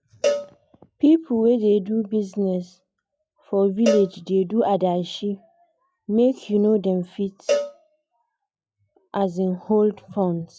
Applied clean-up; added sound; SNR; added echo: classical method log-MMSE.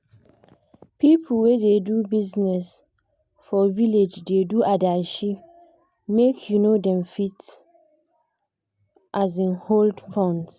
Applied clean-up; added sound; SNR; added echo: none; none; none; none.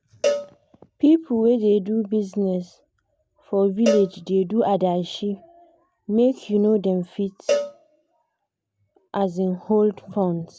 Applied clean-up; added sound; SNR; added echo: none; Cowbell; 7 dB; none.